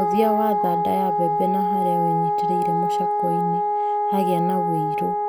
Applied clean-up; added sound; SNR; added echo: none; Wind instrument, woodwind instrument; -4 dB; none.